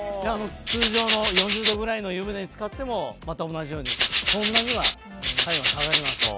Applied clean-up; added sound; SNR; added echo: none; Rattle (instrument); -5 dB; none.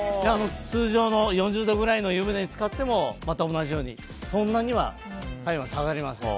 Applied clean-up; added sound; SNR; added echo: none; none; none; none.